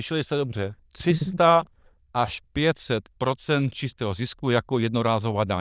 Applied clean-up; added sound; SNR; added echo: neural diffusion model UNIVERSE++.